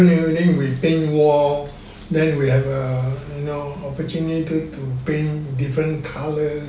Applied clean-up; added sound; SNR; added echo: none; none; none; none.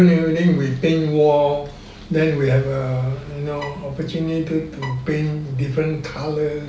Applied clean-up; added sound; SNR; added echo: none; Bowed string instrument; 18 dB; none.